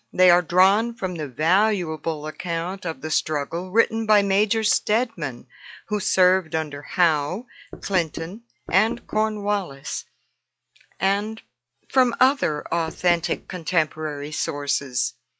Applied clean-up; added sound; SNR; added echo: classical method log-MMSE.